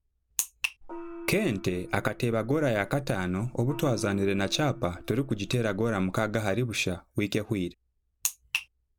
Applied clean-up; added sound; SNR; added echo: none; Gong; 14 dB; none.